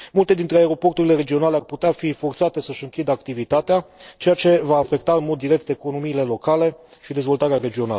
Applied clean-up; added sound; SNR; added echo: neural separator model SepFormer DNS4.